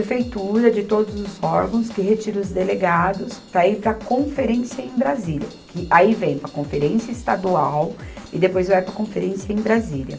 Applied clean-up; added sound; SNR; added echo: none; Drum / Drum kit; 18 dB; none.